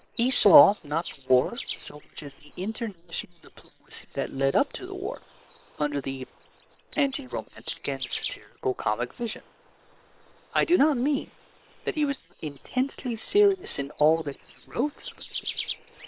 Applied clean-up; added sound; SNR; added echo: neural separator model SepFormer WHAM!.